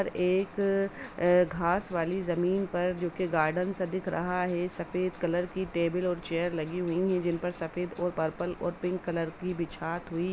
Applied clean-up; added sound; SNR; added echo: none; none; none; none.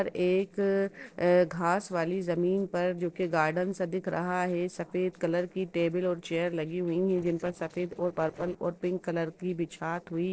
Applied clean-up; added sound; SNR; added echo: neural separator model SepFormer DNS4.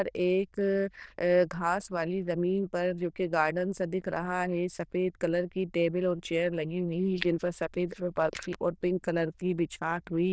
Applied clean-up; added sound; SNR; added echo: neural diffusion model UNIVERSE++.